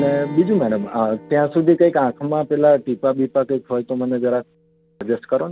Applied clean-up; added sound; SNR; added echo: none; Strum; 20 dB; none.